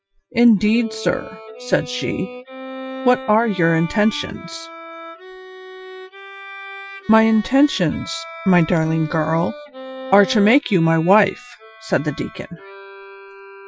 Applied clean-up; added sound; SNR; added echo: classical method Wiener filter.